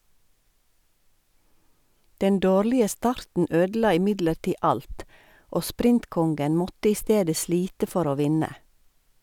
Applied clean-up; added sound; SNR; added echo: none; none; none; none.